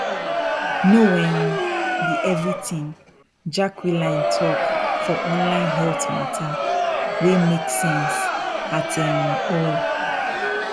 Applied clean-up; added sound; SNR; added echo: none; Crowd; 0 dB; none.